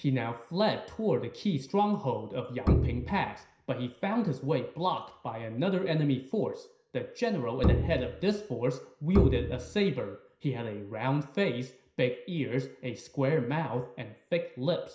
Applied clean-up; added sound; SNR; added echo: none; Bowed string instrument; 0 dB; reverberation time 0.5 s.